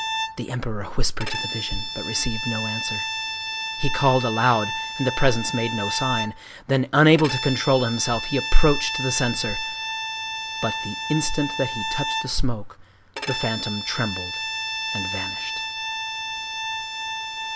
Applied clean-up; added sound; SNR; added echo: none; Bowed string instrument; 6 dB; none.